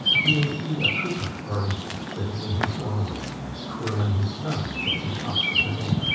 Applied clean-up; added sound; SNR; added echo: none; Bird vocalization, bird call, bird song; -1 dB; reverberation time 0.7 s.